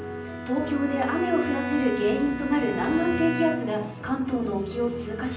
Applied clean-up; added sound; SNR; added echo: none; Bowed string instrument; 7 dB; reverberation time 0.6 s.